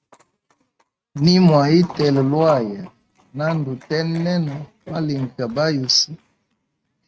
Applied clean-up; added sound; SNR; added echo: neural mask model RNNoise.